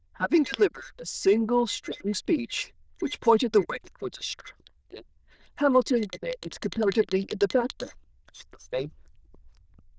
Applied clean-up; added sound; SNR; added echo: neural diffusion model UNIVERSE++.